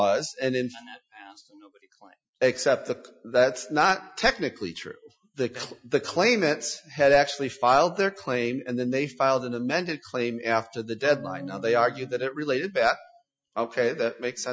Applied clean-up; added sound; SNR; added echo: classical method Wiener filter.